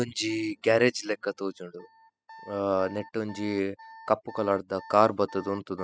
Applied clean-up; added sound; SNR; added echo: classical method spectral subtraction.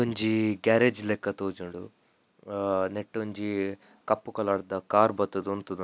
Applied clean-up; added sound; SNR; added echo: none; none; none; none.